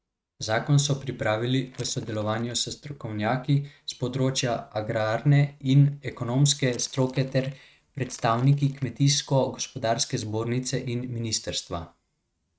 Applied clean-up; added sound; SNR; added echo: neural mask model RNNoise.